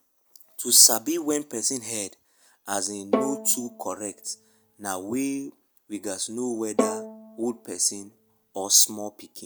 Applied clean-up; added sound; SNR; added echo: none; Bowed string instrument; 6 dB; none.